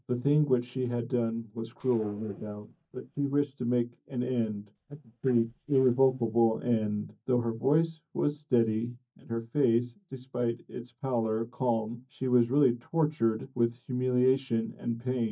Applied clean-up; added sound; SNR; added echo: neural mask model DeepFilterNet 3.